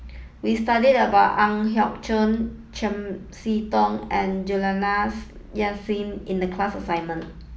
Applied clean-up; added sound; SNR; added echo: none; none; none; none.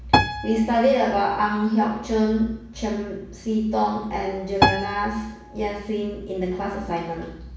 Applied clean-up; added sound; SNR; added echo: none; Piano; 4 dB; reverberation time 0.7 s.